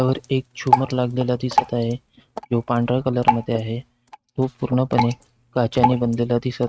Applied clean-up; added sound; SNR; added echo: neural mask model RNNoise.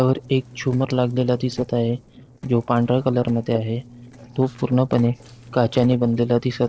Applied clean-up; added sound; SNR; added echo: neural separator model SepFormer DNS4.